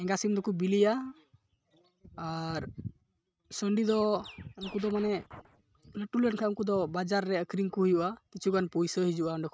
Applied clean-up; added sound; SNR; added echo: neural mask model RNNoise.